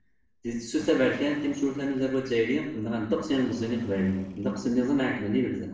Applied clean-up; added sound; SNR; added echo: neural separator model SepFormer DNS4.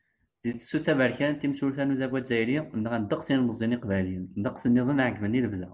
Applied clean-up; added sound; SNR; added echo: none; none; none; none.